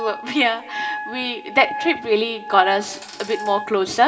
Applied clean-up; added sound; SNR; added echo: none; Wind instrument, woodwind instrument; 10 dB; reverberation time 1.4 s.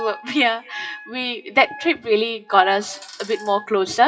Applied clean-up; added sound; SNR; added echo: classical method WPE with log-MMSE.